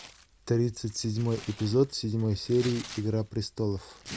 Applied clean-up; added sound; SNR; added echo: none; Tearing; 18 dB; none.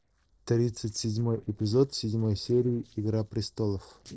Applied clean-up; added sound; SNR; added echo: neural separator model SepFormer DNS4.